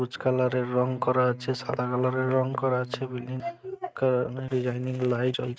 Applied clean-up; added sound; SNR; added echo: neural mask model RNNoise.